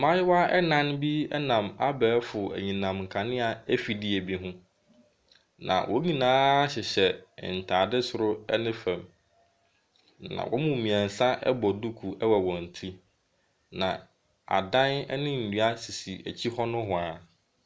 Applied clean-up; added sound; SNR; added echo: none; none; none; none.